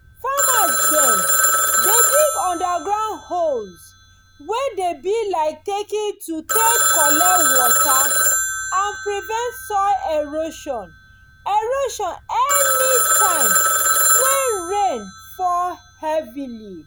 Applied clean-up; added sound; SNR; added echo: none; Telephone; -3 dB; none.